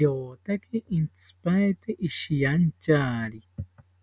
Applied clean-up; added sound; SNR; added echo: none; none; none; none.